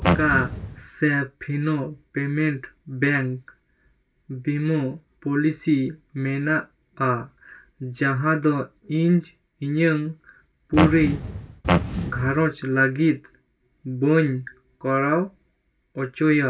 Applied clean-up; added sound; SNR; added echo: none; Fart; 0 dB; reverberation time 0.2 s.